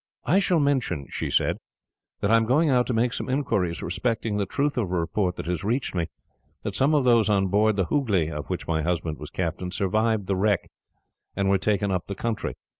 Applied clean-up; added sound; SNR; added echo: none; none; none; none.